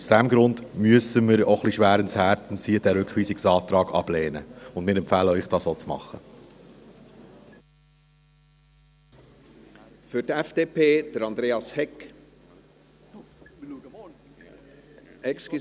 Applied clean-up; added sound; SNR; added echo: none; none; none; none.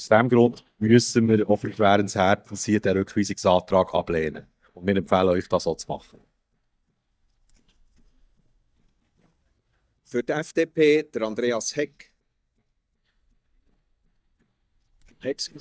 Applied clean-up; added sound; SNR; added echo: neural mask model DeepFilterNet 3.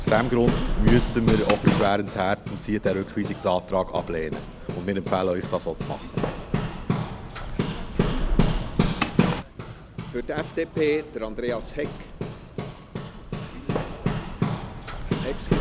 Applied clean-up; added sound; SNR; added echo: none; Hammer; -1 dB; none.